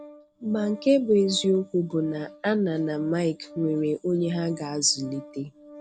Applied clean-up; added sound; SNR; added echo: none; Organ; 19 dB; none.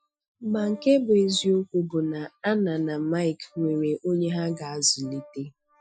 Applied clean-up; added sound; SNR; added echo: classical method Wiener filter.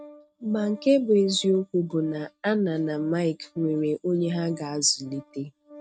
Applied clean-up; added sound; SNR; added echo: neural mask model RNNoise.